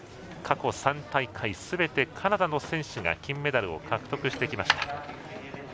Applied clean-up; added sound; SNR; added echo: none; Coin (dropping); 3 dB; none.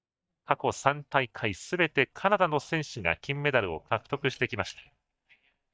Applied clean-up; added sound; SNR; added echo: neural mask model DeepFilterNet 3.